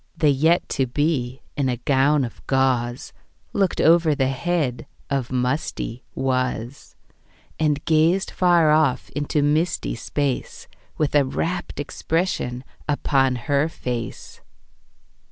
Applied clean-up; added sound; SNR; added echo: none; none; none; none.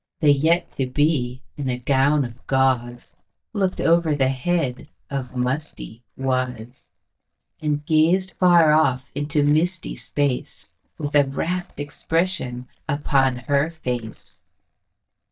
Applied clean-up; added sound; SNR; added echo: neural mask model DeepFilterNet 3.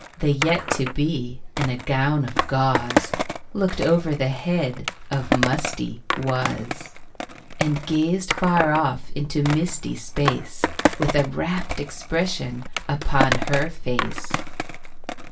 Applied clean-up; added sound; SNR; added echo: none; Skateboard; 5 dB; reverberation time 0.2 s.